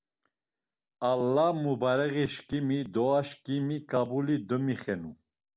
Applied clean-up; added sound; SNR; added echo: none; none; none; none.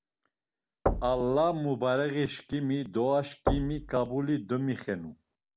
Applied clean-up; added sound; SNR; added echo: none; Knock / Wood / Percussion; 6 dB; none.